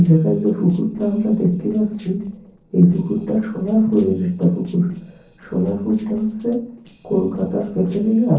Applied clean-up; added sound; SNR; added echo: neural separator model SepFormer DNS4.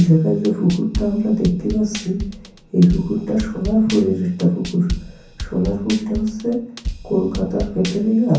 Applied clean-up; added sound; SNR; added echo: none; Drum kit; 11 dB; reverberation time 0.6 s.